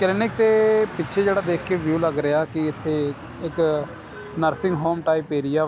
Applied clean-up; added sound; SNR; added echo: none; Traffic noise, roadway noise; 17 dB; none.